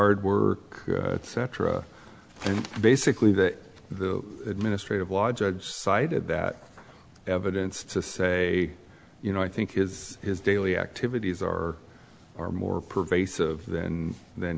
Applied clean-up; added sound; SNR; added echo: none; none; none; none.